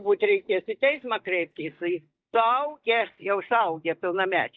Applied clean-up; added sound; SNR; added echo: neural mask model DeepFilterNet 3.